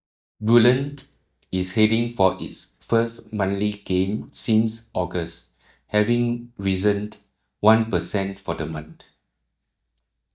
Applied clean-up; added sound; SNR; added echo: neural mask model DeepFilterNet 3.